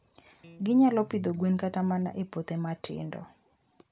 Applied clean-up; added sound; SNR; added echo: none; Electric guitar; 18 dB; none.